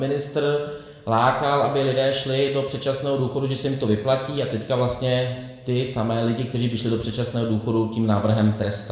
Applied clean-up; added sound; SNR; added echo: none; none; none; reverberation time 1.0 s.